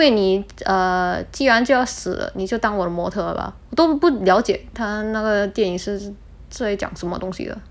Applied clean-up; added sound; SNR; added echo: none; none; none; none.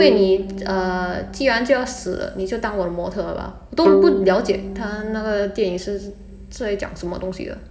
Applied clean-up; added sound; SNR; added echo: none; Bowed string instrument; 4 dB; reverberation time 2.8 s.